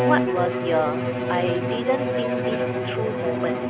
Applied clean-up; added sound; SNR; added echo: none; Bowed string instrument; -3 dB; none.